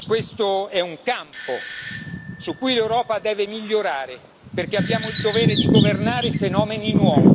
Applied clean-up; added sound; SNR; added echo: none; Doorbell + Bird vocalization, bird call, bird song; -3 dB; none.